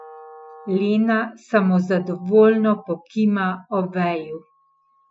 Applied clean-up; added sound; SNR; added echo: classical method Wiener filter.